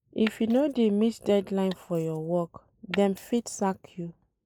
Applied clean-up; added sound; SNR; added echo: neural mask model Resemble Enhance denoiser.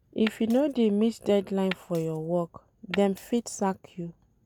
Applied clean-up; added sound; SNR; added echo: none; Glass; 16 dB; none.